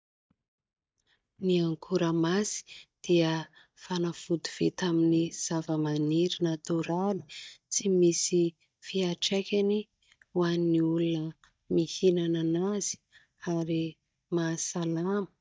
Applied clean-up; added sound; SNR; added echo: neural mask model DeepFilterNet 3.